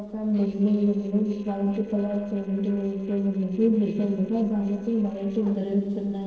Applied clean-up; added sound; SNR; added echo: neural separator model SepFormer DNS4.